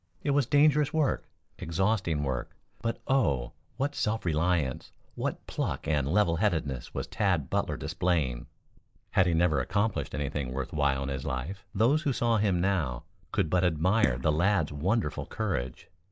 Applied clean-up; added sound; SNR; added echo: neural mask model Resemble Enhance denoiser.